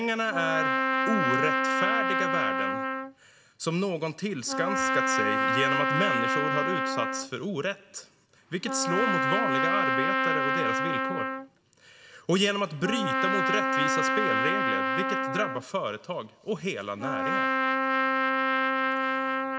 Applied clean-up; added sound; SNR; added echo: none; Trumpet; -4 dB; reverberation time 0.7 s.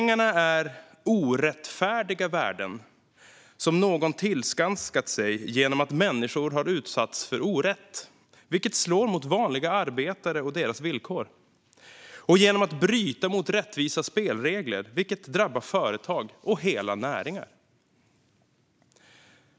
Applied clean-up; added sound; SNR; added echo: none; none; none; none.